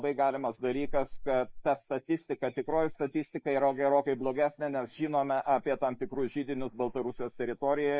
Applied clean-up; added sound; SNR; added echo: neural mask model Resemble Enhance denoiser.